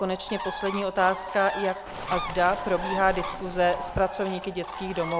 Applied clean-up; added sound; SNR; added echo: none; Bird + Waves, surf; 8 dB; none.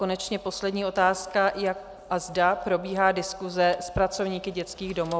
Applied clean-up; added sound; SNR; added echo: none; none; none; none.